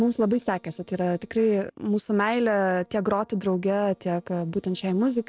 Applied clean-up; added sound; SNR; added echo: neural separator model SepFormer DNS4.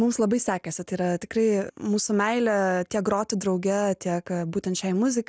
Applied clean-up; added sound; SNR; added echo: none; none; none; none.